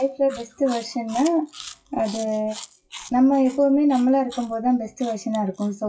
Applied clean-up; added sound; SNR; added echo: classical method WPE with log-MMSE.